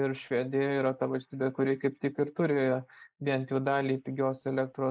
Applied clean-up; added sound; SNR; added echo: neural mask model Resemble Enhance denoiser.